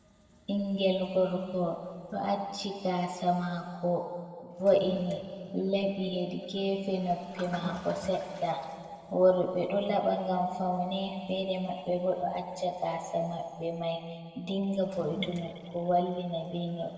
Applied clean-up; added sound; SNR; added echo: none; Toilet flush; 18 dB; reverberation time 2.2 s.